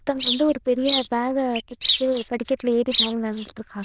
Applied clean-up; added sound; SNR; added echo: neural diffusion model UNIVERSE++.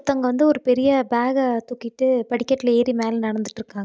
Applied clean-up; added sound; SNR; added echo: none; none; none; none.